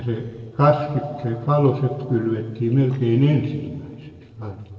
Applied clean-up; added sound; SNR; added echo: neural separator model SepFormer DNS4.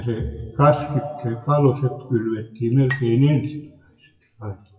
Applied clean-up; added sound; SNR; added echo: classical method WPE with log-MMSE.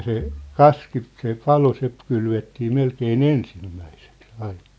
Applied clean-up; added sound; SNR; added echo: none; none; none; none.